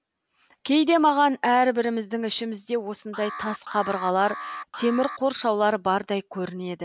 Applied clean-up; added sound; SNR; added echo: none; Alarm; 13 dB; none.